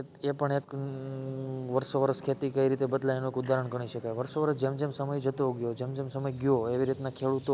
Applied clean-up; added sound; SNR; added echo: none; none; none; none.